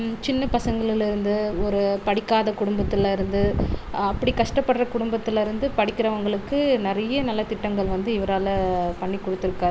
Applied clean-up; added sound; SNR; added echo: none; none; none; none.